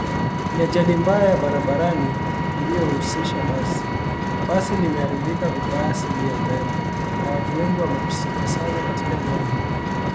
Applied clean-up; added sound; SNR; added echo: none; Vehicle; -2 dB; none.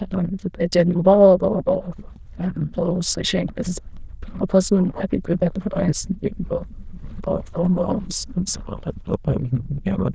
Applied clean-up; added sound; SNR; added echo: neural diffusion model UNIVERSE++.